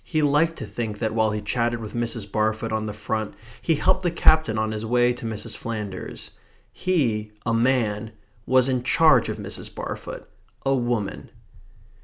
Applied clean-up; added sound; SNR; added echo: none; none; none; none.